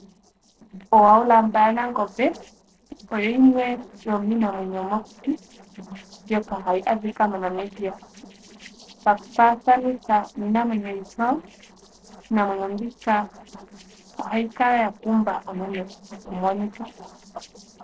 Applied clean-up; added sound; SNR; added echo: neural separator model SepFormer DNS4.